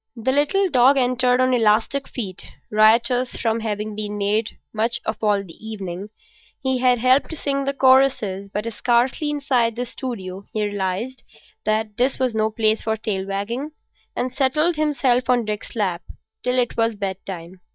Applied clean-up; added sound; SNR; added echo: neural mask model DeepFilterNet 3.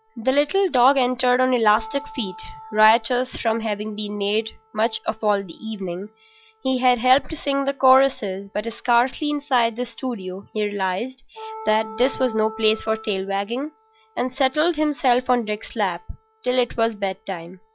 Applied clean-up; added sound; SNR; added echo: classical method log-MMSE.